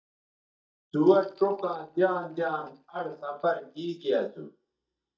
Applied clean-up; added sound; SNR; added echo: neural mask model DeepFilterNet 3.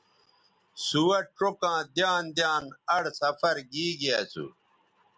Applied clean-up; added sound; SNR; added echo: none; none; none; none.